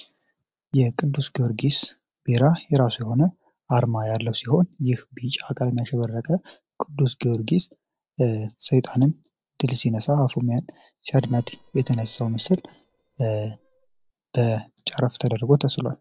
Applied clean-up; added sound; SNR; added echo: neural separator model SepFormer DNS4.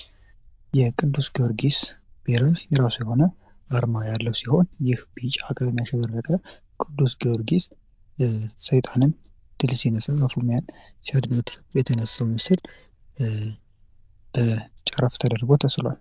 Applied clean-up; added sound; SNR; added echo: neural diffusion model UNIVERSE++.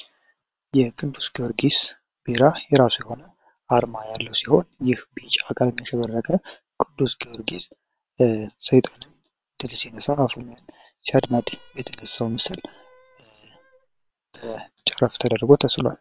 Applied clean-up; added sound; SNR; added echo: neural separator model SepFormer WHAM!.